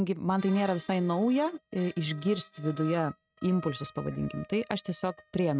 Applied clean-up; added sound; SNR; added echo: neural mask model RNNoise.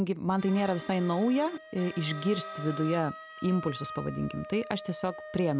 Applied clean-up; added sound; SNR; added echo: none; Wind instrument, woodwind instrument + Accordion; 13 dB; none.